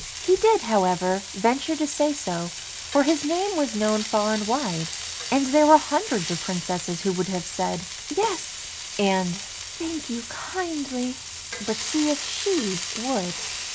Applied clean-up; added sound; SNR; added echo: none; Frying (food); 9 dB; reverberation time 0.2 s.